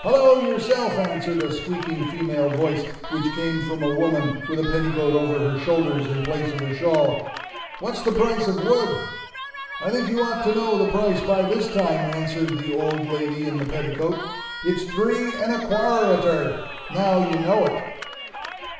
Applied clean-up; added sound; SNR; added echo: none; Cheering; 12 dB; reverberation time 0.9 s.